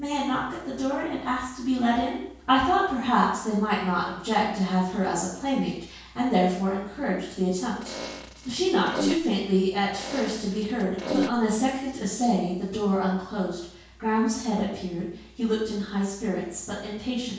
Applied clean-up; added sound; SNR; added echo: none; Fart; 5 dB; reverberation time 0.6 s.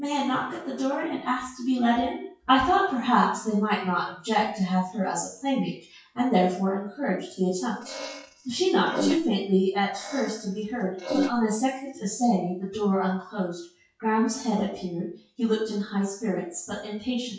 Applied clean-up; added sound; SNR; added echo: classical method WPE with log-MMSE.